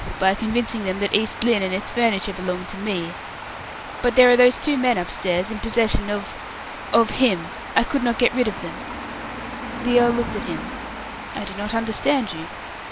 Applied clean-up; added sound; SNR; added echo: none; Water; 10 dB; none.